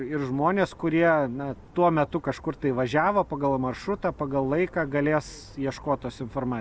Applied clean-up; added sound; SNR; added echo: none; none; none; none.